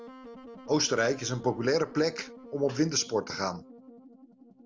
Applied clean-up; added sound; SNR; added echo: none; Wind instrument, woodwind instrument; 17 dB; none.